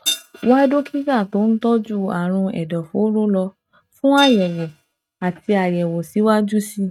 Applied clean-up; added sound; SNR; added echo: neural mask model RNNoise.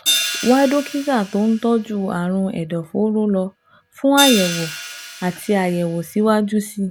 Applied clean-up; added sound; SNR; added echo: none; Hi-hat; 8 dB; none.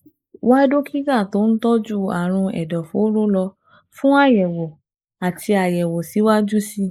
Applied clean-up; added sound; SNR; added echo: neural mask model Resemble Enhance denoiser.